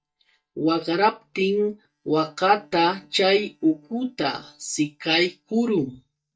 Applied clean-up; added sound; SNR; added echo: neural mask model DeepFilterNet 3.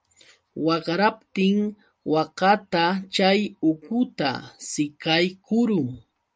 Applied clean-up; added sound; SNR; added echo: none; none; none; none.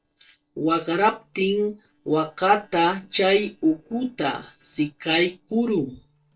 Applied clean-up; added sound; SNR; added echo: neural separator model SepFormer DNS4.